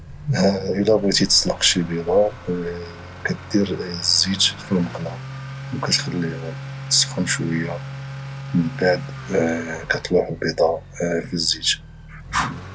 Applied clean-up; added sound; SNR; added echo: none; Accelerating, revving, vroom / Motor vehicle (road); 12 dB; none.